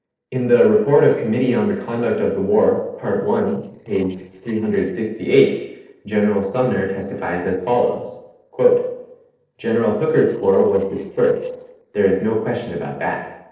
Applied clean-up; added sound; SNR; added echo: neural separator model SepFormer DNS4.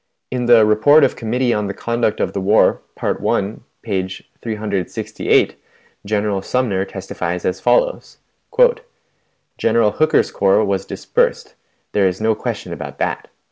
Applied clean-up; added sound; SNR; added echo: none; none; none; none.